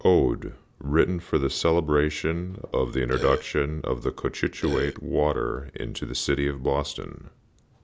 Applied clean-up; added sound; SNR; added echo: none; Burping, eructation; 7 dB; none.